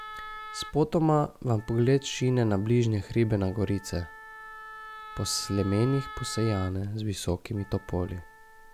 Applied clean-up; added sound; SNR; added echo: none; Wind instrument, woodwind instrument; 17 dB; none.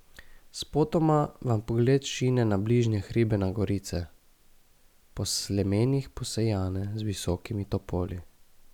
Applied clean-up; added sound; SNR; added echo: none; none; none; none.